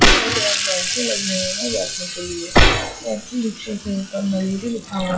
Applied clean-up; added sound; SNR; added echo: classical method log-MMSE.